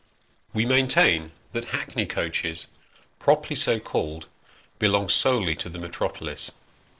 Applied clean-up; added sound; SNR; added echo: neural separator model SepFormer DNS4.